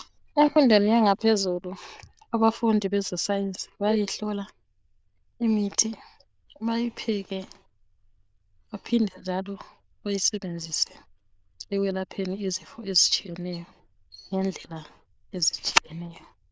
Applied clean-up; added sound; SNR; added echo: neural diffusion model UNIVERSE++.